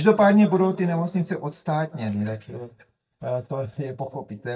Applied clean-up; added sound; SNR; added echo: neural mask model DeepFilterNet 3.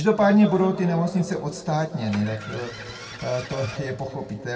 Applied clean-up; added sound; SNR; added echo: none; Engine starting; 17 dB; reverberation time 2.3 s.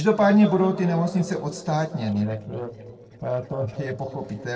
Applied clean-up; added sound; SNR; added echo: neural separator model SepFormer DNS4.